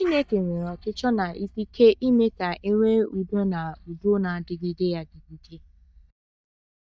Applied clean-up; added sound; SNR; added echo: neural mask model DeepFilterNet 3.